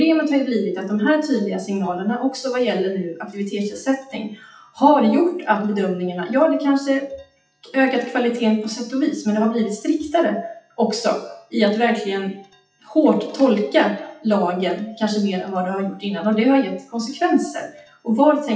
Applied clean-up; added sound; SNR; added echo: classical method WPE with log-MMSE.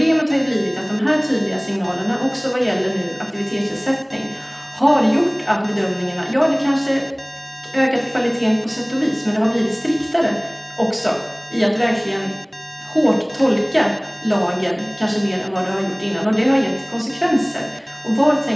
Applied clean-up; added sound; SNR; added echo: none; Alarm; 14 dB; reverberation time 0.8 s.